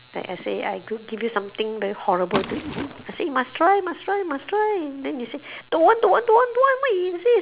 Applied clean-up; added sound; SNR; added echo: none; Liquid; 14 dB; none.